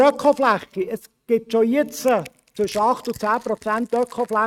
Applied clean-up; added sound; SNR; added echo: neural mask model RNNoise.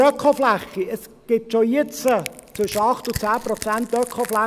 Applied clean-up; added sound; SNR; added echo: none; Crushing; 17 dB; none.